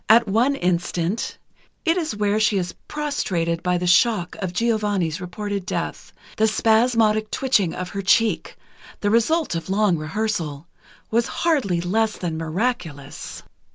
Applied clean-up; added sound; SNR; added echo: none; none; none; none.